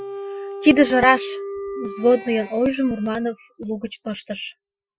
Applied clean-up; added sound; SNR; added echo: classical method Wiener filter.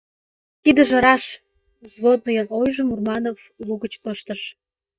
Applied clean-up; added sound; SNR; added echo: neural mask model DeepFilterNet 3.